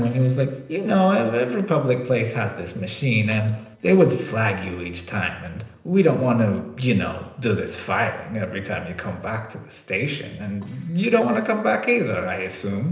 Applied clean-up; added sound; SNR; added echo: neural separator model SepFormer DNS4.